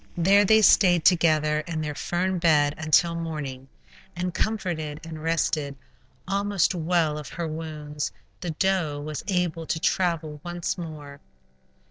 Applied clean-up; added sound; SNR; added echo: neural separator model SepFormer DNS4.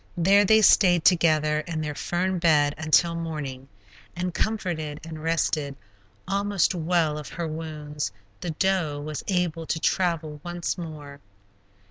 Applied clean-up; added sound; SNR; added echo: none; none; none; none.